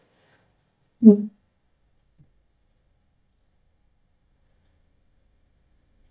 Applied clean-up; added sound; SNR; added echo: neural mask model DeepFilterNet 3.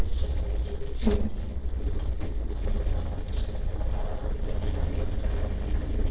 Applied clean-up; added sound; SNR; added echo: neural separator model SepFormer DNS4.